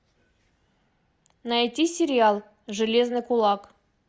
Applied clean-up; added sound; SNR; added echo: none; none; none; none.